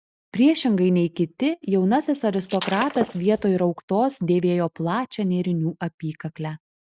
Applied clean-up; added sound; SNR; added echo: none; Shatter; 12 dB; none.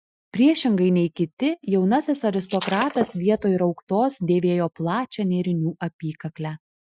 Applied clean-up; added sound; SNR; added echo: classical method Wiener filter.